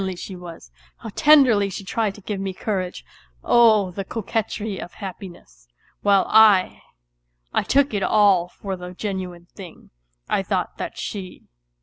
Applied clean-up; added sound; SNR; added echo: none; none; none; none.